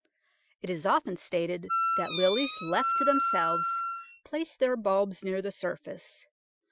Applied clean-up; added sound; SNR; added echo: classical method Wiener filter.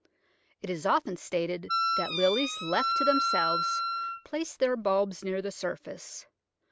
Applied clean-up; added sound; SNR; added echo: none; Wind instrument, woodwind instrument; -1 dB; none.